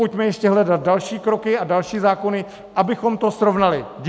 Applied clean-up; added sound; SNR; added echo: none; none; none; none.